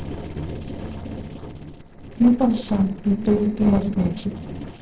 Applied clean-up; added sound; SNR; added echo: neural separator model SepFormer DNS4.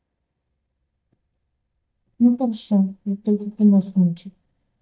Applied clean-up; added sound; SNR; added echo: neural mask model DeepFilterNet 3.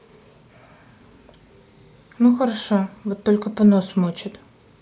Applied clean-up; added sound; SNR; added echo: none; none; none; none.